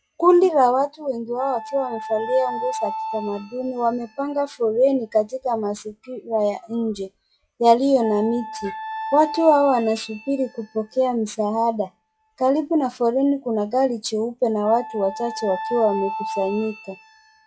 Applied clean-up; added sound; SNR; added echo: classical method log-MMSE.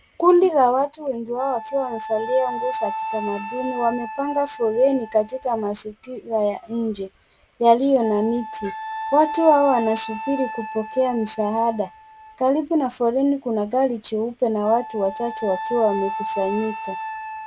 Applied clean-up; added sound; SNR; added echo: none; Wind instrument, woodwind instrument; 11 dB; none.